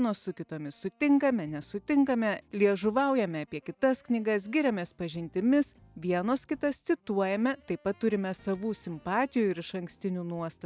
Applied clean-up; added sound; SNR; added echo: none; none; none; none.